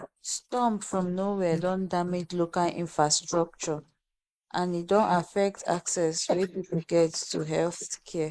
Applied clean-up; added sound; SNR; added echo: neural mask model Resemble Enhance denoiser.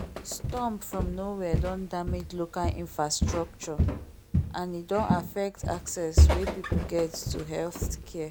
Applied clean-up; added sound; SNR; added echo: none; Walk, footsteps; -4 dB; none.